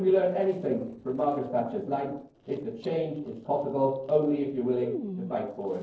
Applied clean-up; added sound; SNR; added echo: neural separator model SepFormer DNS4.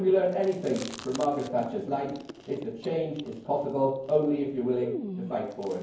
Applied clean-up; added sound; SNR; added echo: none; Chewing, mastication; 14 dB; reverberation time 0.9 s.